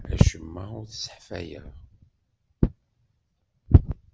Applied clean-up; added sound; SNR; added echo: none; none; none; none.